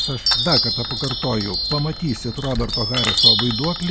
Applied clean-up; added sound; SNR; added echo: none; Chime; -2 dB; none.